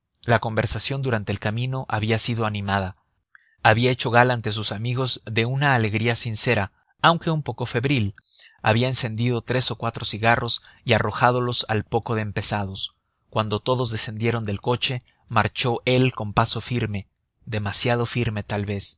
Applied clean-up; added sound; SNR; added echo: none; none; none; none.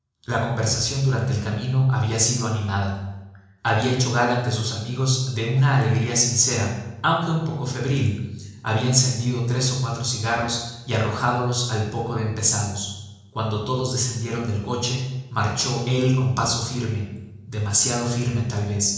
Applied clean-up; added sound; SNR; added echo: none; none; none; reverberation time 1.0 s.